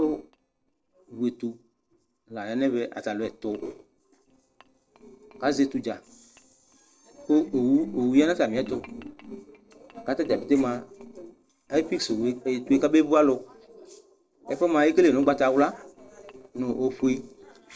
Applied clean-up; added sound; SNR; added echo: neural separator model SepFormer DNS4.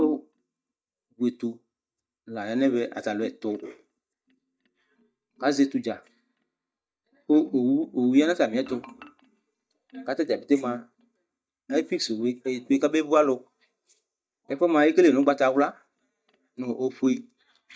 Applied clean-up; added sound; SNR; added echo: neural mask model DeepFilterNet 3.